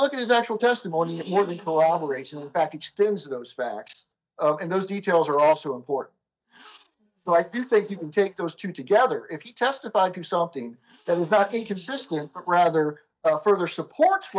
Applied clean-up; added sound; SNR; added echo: neural mask model DeepFilterNet 3.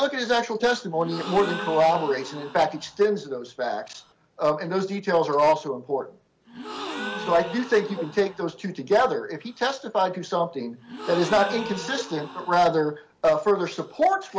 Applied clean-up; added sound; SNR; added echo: none; Gasp; 13 dB; none.